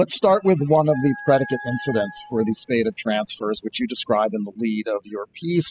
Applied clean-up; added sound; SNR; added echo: classical method spectral subtraction.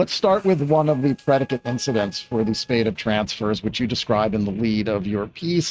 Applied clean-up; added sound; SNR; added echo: neural mask model RNNoise.